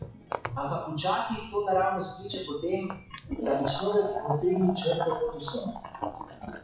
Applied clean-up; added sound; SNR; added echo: classical method WPE with log-MMSE.